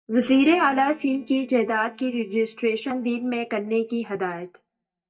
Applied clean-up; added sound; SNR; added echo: neural mask model DeepFilterNet 3.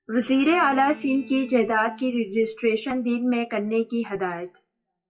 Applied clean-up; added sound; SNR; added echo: classical method WPE with log-MMSE.